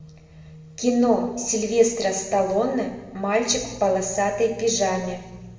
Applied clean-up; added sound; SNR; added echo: none; none; none; reverberation time 1.0 s.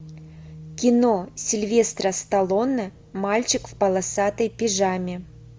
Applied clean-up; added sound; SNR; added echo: none; none; none; none.